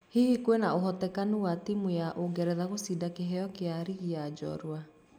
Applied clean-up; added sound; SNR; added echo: none; none; none; none.